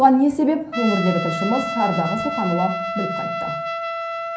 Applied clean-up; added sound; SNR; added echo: none; Trumpet; 5 dB; reverberation time 0.6 s.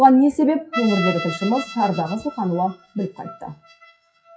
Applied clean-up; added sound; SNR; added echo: classical method WPE with log-MMSE.